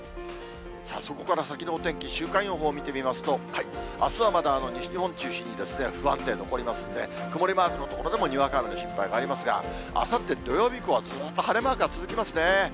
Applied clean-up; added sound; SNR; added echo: none; none; none; none.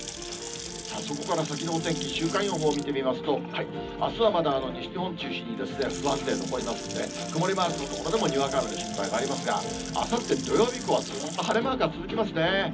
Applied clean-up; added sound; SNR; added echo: none; Sink (filling or washing) / Water tap, faucet / Splash, splatter; 13 dB; reverberation time 0.4 s.